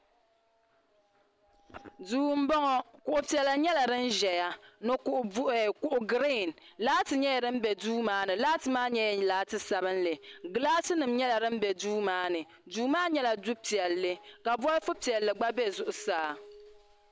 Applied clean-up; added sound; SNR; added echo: none; none; none; none.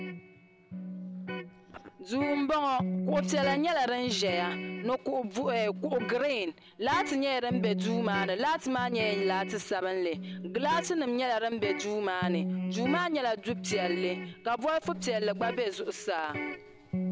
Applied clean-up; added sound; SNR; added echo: none; Electric guitar; 6 dB; none.